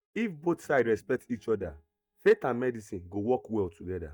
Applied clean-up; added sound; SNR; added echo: neural mask model DeepFilterNet 3.